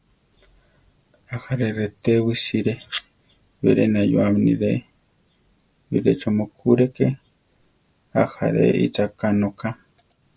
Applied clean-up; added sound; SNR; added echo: none; Domestic sounds, home sounds; 12 dB; none.